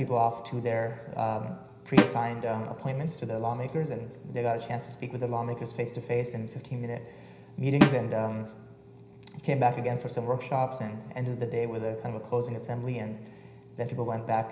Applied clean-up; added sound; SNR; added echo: none; Snare drum; -2 dB; reverberation time 0.9 s.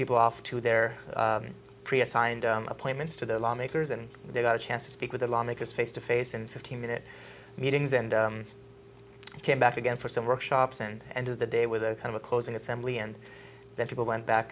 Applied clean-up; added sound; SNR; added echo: none; none; none; none.